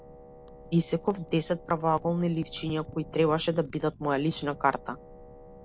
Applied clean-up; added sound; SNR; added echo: none; Wind instrument, woodwind instrument + Wind / Fire; 18 dB; none.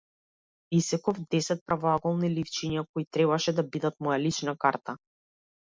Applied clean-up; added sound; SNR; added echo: none; none; none; none.